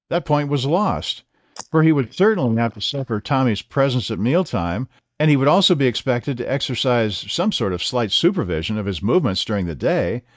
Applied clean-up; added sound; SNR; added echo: neural mask model DeepFilterNet 3.